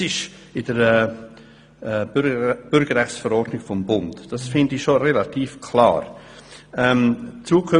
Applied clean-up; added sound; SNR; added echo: none; none; none; none.